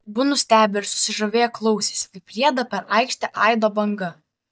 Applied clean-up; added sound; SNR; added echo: neural mask model DeepFilterNet 3.